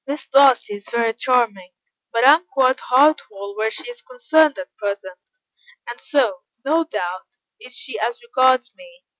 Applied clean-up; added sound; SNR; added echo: none; none; none; none.